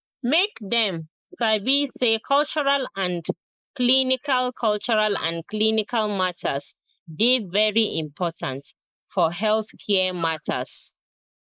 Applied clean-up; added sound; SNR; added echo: neural mask model Resemble Enhance denoiser.